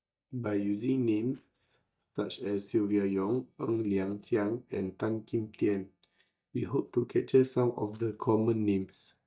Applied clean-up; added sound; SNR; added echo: neural mask model DeepFilterNet 3.